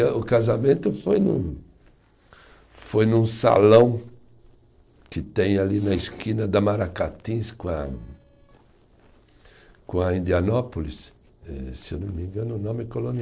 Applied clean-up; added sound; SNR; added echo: neural separator model SepFormer DNS4.